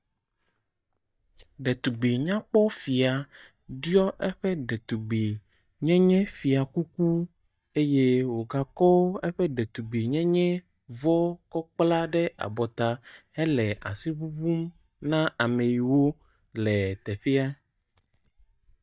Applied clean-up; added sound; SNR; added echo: neural mask model DeepFilterNet 3.